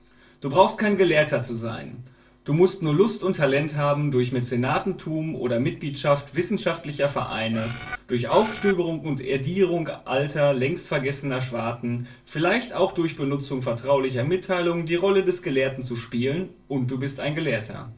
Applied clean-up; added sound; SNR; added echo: neural separator model SepFormer DNS4.